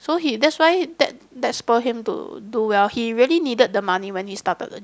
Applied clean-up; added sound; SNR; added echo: none; none; none; none.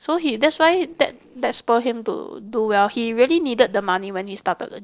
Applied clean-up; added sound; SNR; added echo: neural separator model SepFormer DNS4.